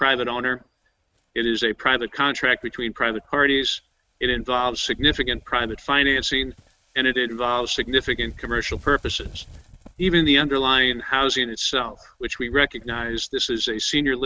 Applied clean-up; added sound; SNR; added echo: neural mask model RNNoise.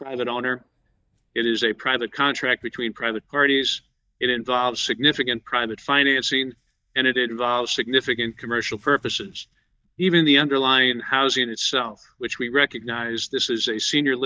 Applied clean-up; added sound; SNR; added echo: neural mask model DeepFilterNet 3.